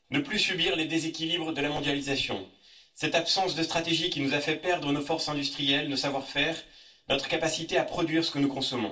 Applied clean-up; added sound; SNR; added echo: none; none; none; reverberation time 0.2 s.